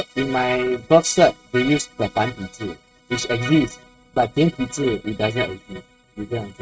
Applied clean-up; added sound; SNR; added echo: neural mask model RNNoise.